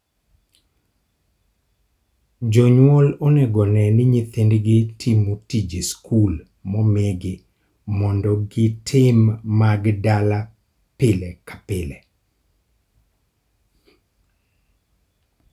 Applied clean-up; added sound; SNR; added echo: none; none; none; none.